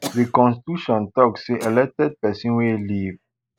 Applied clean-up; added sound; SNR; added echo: neural mask model Resemble Enhance denoiser.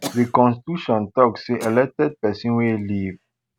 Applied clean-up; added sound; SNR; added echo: none; Cough; 19 dB; none.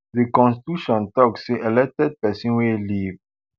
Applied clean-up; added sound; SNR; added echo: none; none; none; none.